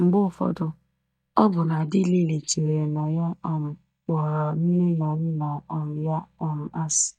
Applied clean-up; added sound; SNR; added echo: neural mask model DeepFilterNet 3.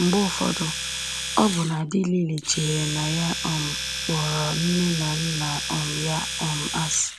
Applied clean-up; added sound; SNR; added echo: none; Domestic sounds, home sounds; 4 dB; none.